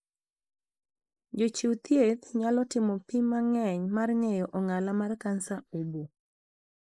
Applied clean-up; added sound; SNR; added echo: neural mask model Resemble Enhance denoiser.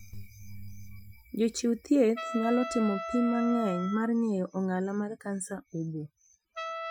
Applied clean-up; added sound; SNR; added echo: classical method Wiener filter.